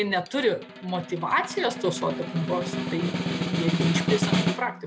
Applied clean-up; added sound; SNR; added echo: none; Snare drum; 1 dB; none.